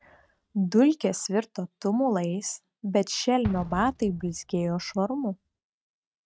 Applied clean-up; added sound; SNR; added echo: neural mask model RNNoise.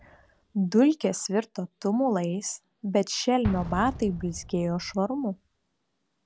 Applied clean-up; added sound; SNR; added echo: none; Explosion; 15 dB; none.